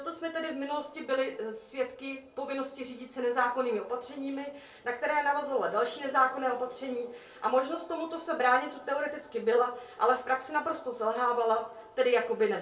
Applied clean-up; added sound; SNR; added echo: none; none; none; reverberation time 0.3 s.